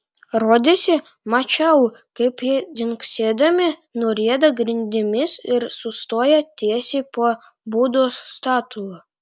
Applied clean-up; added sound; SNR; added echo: none; none; none; none.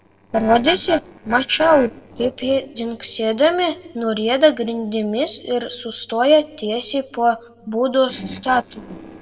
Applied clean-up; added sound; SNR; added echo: neural separator model SepFormer DNS4.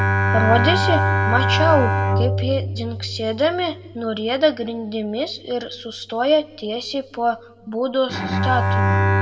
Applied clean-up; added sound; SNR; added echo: none; Bowed string instrument; -1 dB; reverberation time 0.9 s.